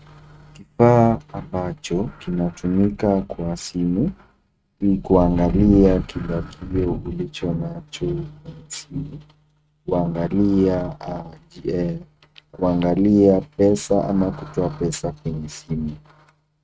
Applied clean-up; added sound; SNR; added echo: neural mask model RNNoise.